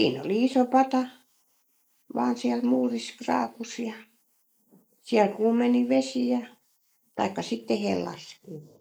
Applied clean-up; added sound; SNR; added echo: neural mask model Resemble Enhance denoiser.